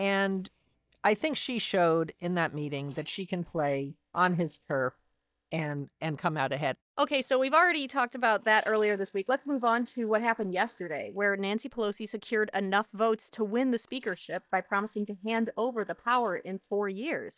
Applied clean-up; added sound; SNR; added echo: neural mask model DeepFilterNet 3.